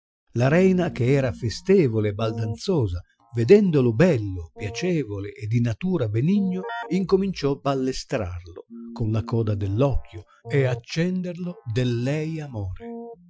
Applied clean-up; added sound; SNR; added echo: classical method Wiener filter.